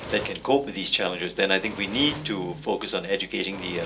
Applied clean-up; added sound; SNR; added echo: none; Fire; 14 dB; reverberation time 0.2 s.